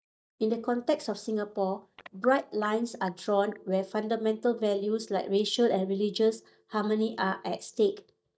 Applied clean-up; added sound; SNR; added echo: neural mask model DeepFilterNet 3.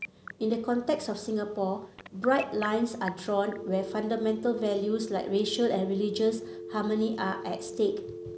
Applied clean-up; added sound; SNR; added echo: none; Telephone; 13 dB; none.